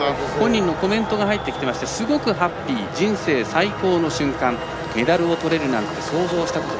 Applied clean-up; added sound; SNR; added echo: none; Bowed string instrument; 12 dB; none.